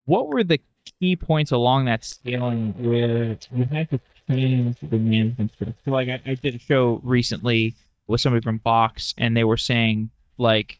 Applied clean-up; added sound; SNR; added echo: neural mask model DeepFilterNet 3.